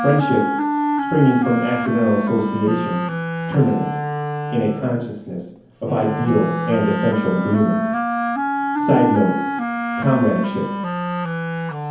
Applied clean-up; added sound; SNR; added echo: none; Wind instrument, woodwind instrument; 2 dB; reverberation time 0.7 s.